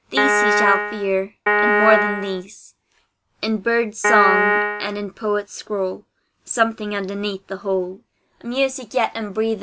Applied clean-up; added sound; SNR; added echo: none; Piano; -4 dB; none.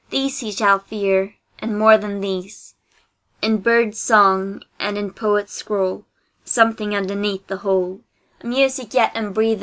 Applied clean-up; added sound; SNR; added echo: none; none; none; none.